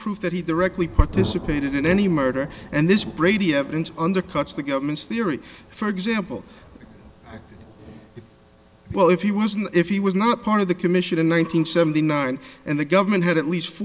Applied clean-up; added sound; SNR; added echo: none; Thunder; 17 dB; none.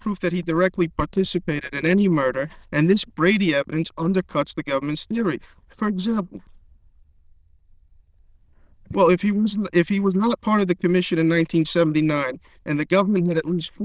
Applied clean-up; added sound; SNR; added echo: neural diffusion model UNIVERSE++.